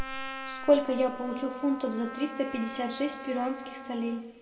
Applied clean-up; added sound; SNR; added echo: none; Trumpet; 11 dB; reverberation time 1.9 s.